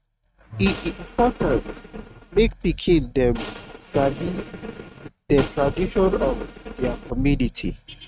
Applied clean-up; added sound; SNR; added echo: neural mask model RNNoise.